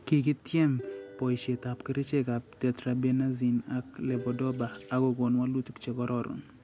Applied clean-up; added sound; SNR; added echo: none; Plucked string instrument; 16 dB; none.